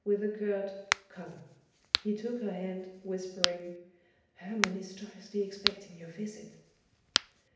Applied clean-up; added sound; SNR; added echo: none; Crack; -1 dB; reverberation time 0.8 s.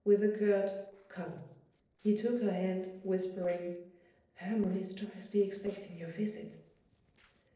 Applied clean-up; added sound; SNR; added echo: neural separator model SepFormer DNS4.